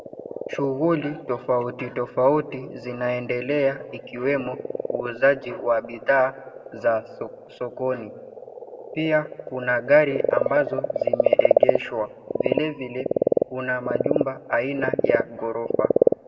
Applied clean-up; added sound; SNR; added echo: none; Frog; 1 dB; reverberation time 0.7 s.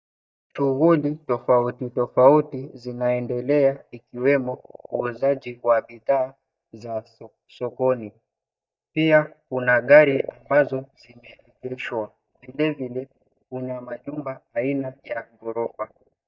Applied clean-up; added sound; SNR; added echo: neural mask model DeepFilterNet 3.